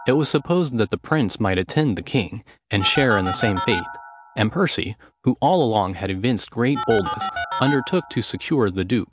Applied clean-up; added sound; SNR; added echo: none; Telephone; 11 dB; none.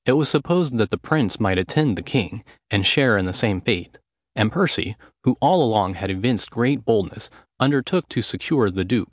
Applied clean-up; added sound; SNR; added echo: none; none; none; none.